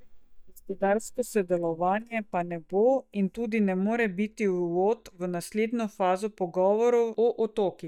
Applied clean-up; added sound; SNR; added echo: neural mask model DeepFilterNet 3.